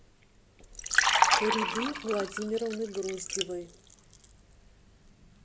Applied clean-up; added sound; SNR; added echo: none; Liquid; -4 dB; none.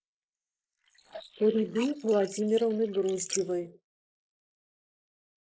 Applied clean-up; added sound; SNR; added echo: neural mask model Resemble Enhance denoiser.